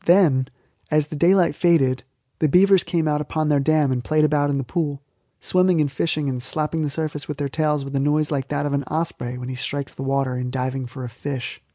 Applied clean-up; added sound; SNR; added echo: none; none; none; none.